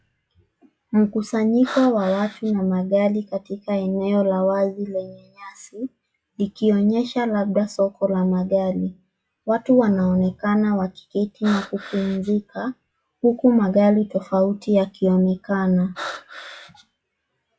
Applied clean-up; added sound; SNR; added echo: classical method log-MMSE.